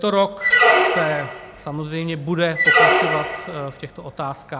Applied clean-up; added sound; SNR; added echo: none; Squeak; -5 dB; none.